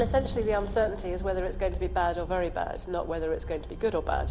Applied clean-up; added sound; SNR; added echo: none; Growling; 19 dB; none.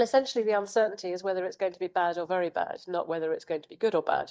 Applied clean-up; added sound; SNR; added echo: neural mask model DeepFilterNet 3.